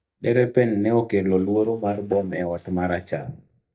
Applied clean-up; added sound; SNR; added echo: neural mask model DeepFilterNet 3.